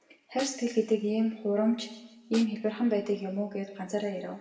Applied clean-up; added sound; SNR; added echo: none; Snare drum; 19 dB; reverberation time 1.0 s.